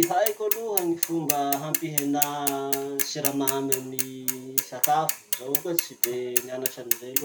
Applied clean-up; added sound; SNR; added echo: none; Mechanisms / Bicycle; 0 dB; none.